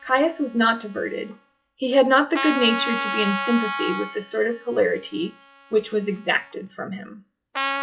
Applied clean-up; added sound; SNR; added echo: classical method log-MMSE.